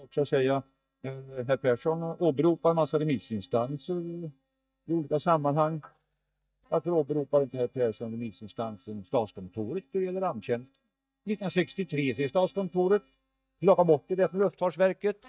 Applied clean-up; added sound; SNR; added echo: neural mask model DeepFilterNet 3.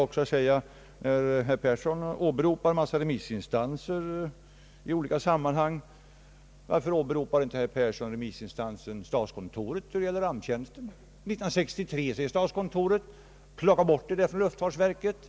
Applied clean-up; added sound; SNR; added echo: none; none; none; none.